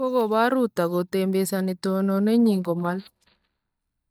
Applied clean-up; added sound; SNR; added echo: neural mask model DeepFilterNet 3.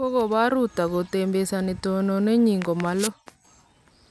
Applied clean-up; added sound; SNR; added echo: none; none; none; none.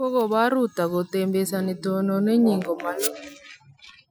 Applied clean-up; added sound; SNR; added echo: classical method Wiener filter.